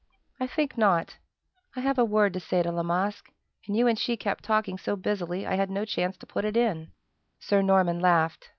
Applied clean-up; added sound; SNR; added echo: none; none; none; none.